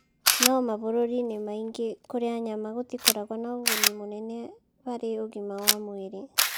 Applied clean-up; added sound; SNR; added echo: none; Camera; -1 dB; none.